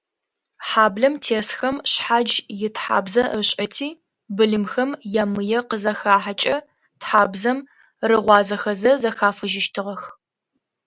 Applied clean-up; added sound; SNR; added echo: none; none; none; none.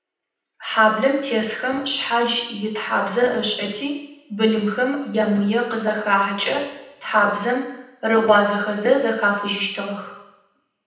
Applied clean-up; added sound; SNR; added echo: none; none; none; reverberation time 0.8 s.